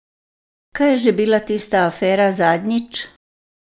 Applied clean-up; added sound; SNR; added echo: none; none; none; none.